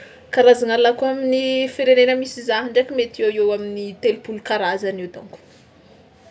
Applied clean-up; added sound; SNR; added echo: none; none; none; none.